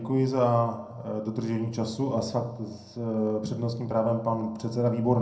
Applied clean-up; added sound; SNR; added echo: none; none; none; reverberation time 0.5 s.